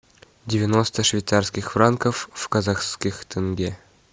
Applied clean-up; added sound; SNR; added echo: none; none; none; none.